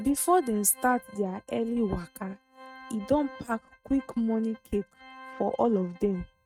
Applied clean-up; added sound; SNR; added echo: neural mask model RNNoise.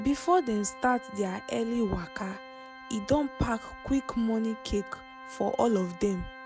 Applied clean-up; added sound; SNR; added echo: none; Organ; 16 dB; none.